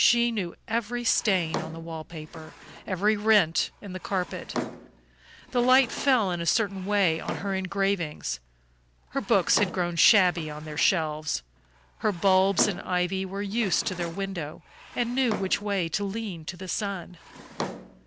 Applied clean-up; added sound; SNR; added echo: none; Drawer open or close; 13 dB; none.